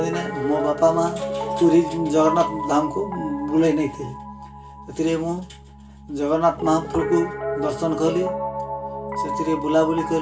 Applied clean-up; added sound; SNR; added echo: none; Piano; 7 dB; reverberation time 0.2 s.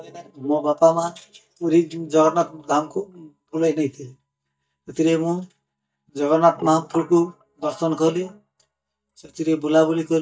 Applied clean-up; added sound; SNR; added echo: neural mask model DeepFilterNet 3.